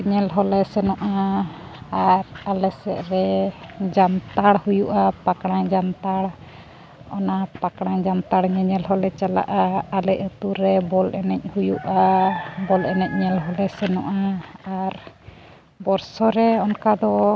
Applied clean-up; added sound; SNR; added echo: none; none; none; none.